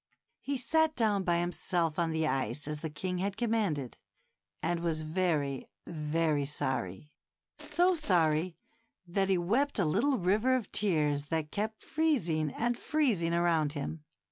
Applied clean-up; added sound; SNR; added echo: none; Crushing; 17 dB; none.